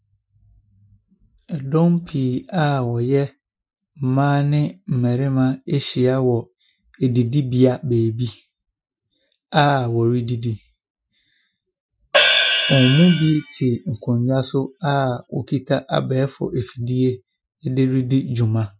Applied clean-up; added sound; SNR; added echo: classical method Wiener filter.